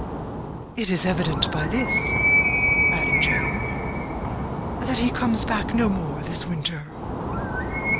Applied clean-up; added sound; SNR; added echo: none; Animal; -4 dB; none.